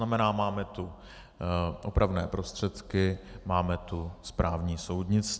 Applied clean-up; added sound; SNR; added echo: none; none; none; none.